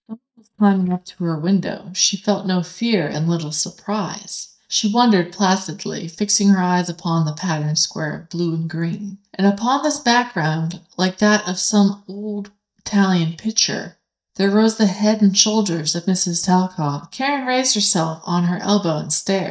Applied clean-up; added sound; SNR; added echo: neural mask model DeepFilterNet 3.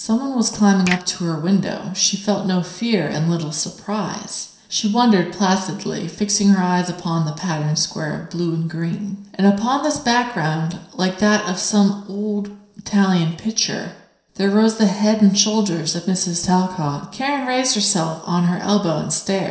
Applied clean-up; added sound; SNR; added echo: neural separator model SepFormer DNS4.